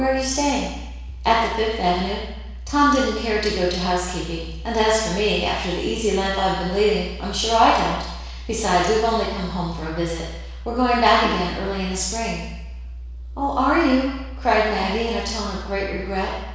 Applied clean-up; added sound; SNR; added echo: neural separator model SepFormer DNS4.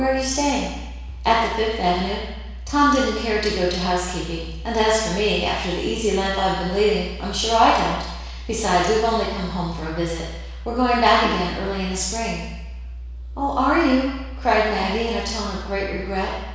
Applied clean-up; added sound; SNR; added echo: none; Bowed string instrument; 19 dB; reverberation time 1.1 s.